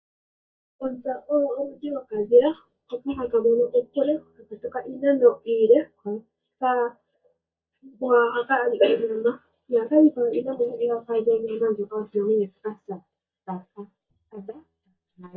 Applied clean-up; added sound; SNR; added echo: neural mask model DeepFilterNet 3.